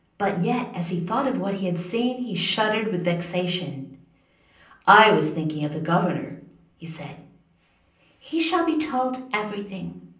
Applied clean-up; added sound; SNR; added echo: none; none; none; reverberation time 0.6 s.